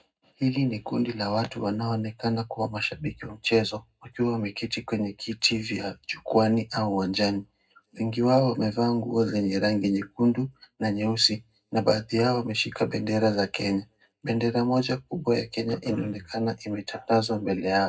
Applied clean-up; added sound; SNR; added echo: none; Cough; 19 dB; reverberation time 0.3 s.